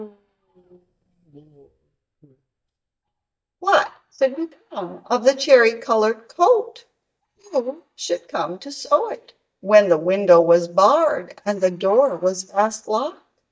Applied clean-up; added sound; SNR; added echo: neural mask model DeepFilterNet 3.